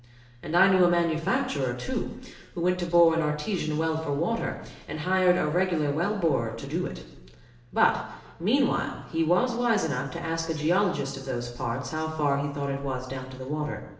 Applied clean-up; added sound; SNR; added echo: none; none; none; reverberation time 0.9 s.